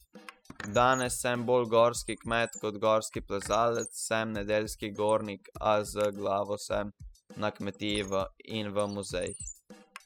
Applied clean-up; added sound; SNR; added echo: classical method spectral subtraction.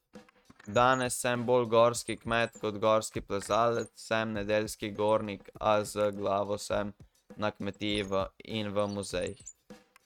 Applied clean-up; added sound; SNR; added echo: neural mask model RNNoise.